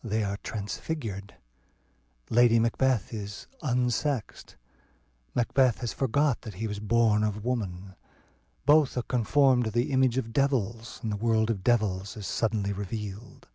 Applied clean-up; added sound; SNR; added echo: none; none; none; none.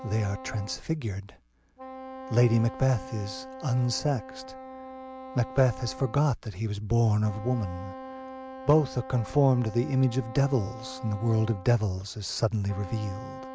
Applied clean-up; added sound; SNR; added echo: none; Wind instrument, woodwind instrument; 15 dB; none.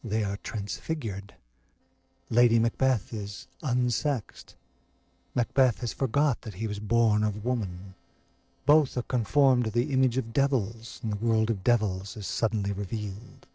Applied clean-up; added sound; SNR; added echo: neural separator model SepFormer DNS4.